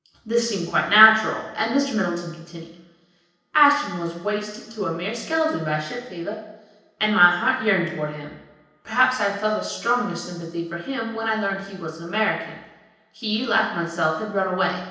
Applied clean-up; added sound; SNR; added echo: none; none; none; reverberation time 0.9 s.